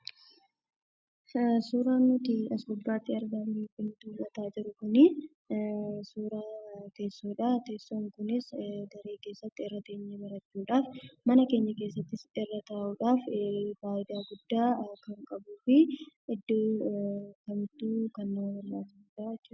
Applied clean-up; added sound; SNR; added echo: none; none; none; none.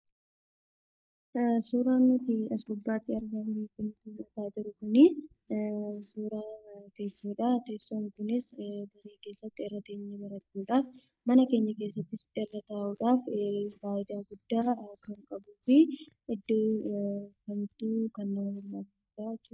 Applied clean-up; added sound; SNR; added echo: neural mask model DeepFilterNet 3.